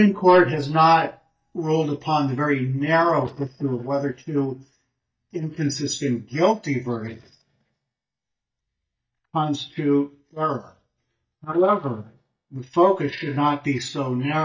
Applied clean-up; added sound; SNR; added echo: neural mask model DeepFilterNet 3.